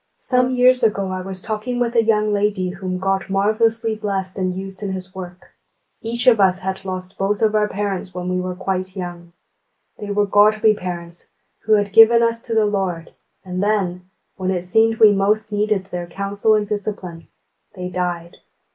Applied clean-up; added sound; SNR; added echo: neural mask model Resemble Enhance denoiser.